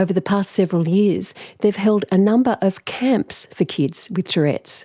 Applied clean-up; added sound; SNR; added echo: none; none; none; none.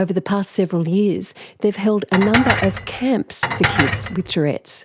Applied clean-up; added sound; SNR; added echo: none; Dishes, pots, and pans; 2 dB; none.